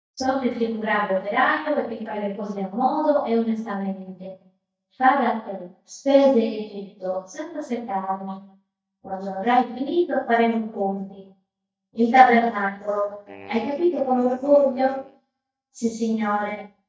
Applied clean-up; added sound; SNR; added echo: neural mask model DeepFilterNet 3.